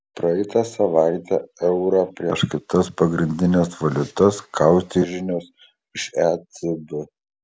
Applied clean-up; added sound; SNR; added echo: none; none; none; none.